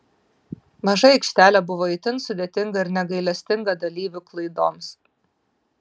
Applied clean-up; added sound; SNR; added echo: none; none; none; none.